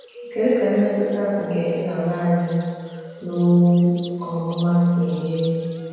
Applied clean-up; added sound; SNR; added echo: none; Bird; 19 dB; reverberation time 1.9 s.